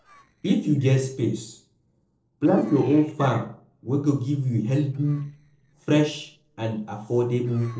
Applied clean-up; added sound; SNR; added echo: neural separator model SepFormer DNS4.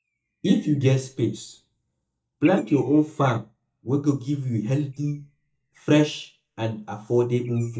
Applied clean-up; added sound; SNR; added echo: neural mask model DeepFilterNet 3.